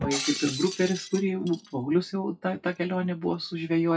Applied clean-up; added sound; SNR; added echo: classical method WPE with log-MMSE.